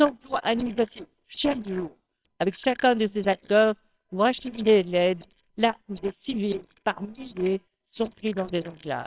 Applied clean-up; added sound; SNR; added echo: neural separator model SepFormer WHAMR!.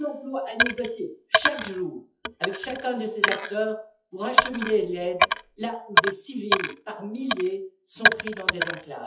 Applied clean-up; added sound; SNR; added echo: classical method WPE with log-MMSE.